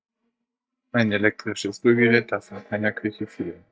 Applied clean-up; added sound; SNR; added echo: neural mask model DeepFilterNet 3.